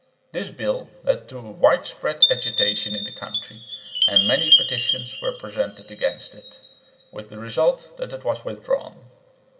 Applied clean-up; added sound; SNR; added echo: none; Chime; 0 dB; reverberation time 1.9 s.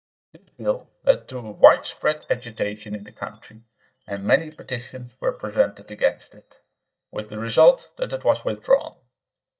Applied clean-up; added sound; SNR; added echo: neural mask model DeepFilterNet 3.